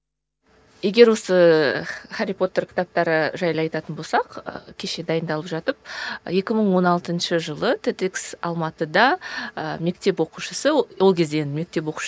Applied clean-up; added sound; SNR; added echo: none; none; none; none.